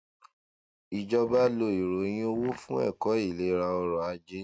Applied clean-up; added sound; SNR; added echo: neural mask model RNNoise.